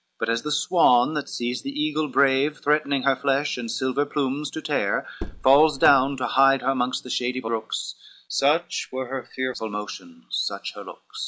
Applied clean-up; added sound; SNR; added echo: none; Car; 10 dB; none.